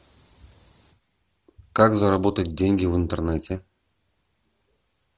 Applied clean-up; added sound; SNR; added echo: none; none; none; none.